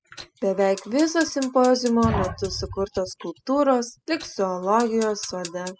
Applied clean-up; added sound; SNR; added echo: classical method spectral subtraction.